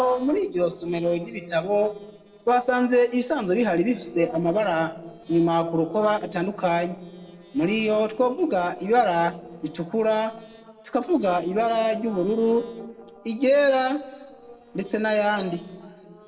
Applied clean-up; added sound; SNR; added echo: neural separator model SepFormer DNS4.